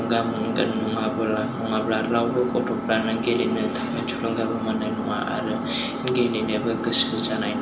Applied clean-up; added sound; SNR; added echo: none; Engine; 4 dB; reverberation time 0.2 s.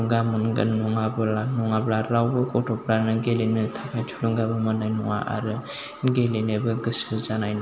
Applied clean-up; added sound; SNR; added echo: none; none; none; none.